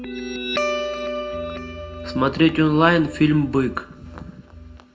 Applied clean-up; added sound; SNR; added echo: none; Guitar; 8 dB; reverberation time 0.6 s.